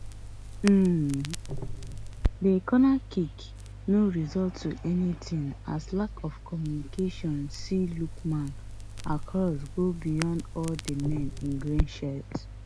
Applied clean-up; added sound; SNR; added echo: none; Crackle; 7 dB; none.